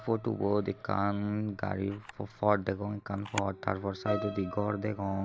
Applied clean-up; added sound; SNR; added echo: none; Camera + Piano; 12 dB; none.